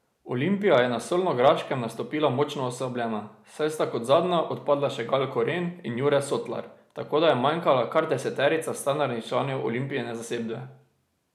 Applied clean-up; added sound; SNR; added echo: none; none; none; none.